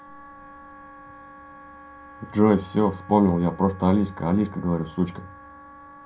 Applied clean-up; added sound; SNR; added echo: none; Wind instrument, woodwind instrument; 20 dB; reverberation time 0.3 s.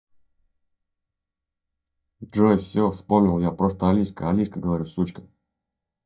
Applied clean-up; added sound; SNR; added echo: neural mask model DeepFilterNet 3.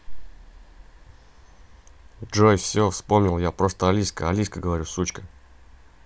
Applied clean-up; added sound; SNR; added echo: none; none; none; none.